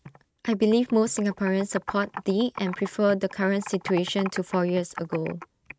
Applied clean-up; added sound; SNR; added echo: neural mask model RNNoise.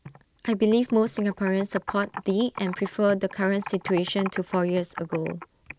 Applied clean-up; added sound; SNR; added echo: none; Computer keyboard; 15 dB; none.